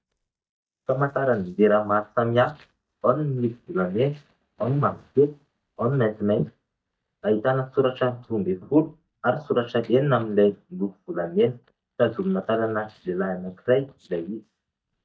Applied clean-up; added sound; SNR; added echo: neural mask model DeepFilterNet 3.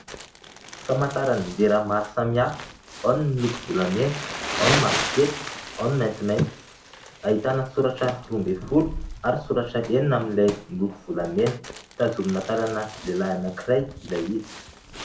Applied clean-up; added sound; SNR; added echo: none; Crumpling, crinkling; 9 dB; reverberation time 0.4 s.